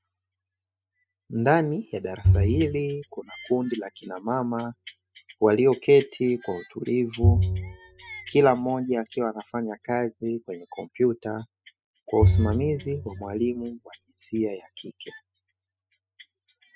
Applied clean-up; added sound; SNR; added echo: classical method spectral subtraction.